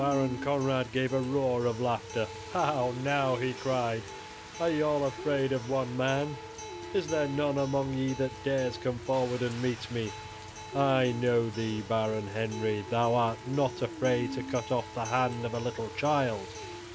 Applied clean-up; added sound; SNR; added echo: none; Rain + Acoustic guitar; 11 dB; none.